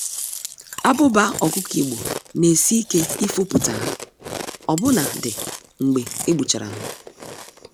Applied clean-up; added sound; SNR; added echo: none; Chewing, mastication; 9 dB; none.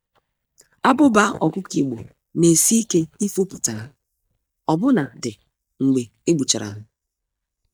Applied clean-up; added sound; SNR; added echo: neural mask model DeepFilterNet 3.